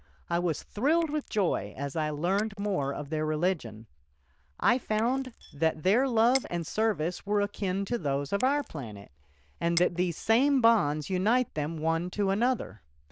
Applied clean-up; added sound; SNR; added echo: neural diffusion model UNIVERSE++.